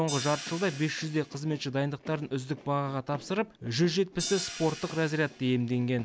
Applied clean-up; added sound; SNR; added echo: none; Hi-hat; 15 dB; none.